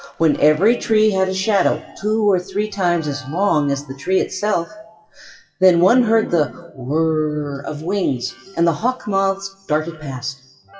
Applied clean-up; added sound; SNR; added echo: classical method WPE with log-MMSE.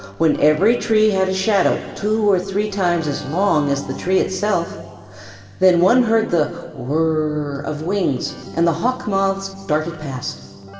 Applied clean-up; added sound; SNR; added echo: none; Keyboard (musical); 20 dB; reverberation time 1.9 s.